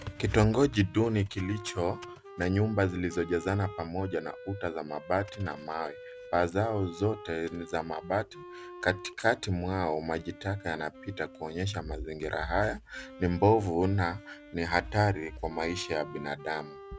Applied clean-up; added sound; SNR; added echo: none; Wind instrument, woodwind instrument; 17 dB; none.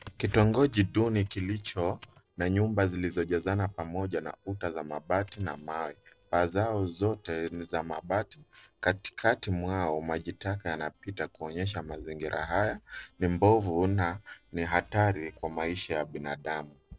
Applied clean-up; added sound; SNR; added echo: neural separator model SepFormer DNS4.